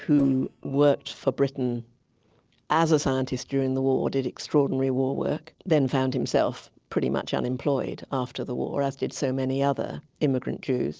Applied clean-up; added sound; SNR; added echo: neural separator model SepFormer DNS4.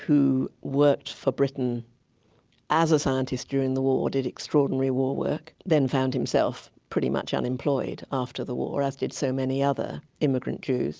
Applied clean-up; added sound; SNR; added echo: none; none; none; none.